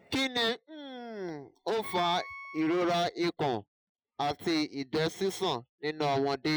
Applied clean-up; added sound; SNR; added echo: classical method Wiener filter.